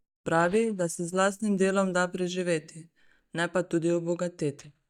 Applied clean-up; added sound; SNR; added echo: neural mask model DeepFilterNet 3.